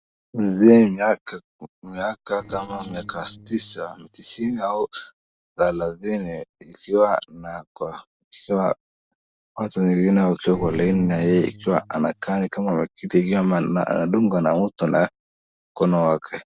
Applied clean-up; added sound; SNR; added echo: neural separator model SepFormer DNS4.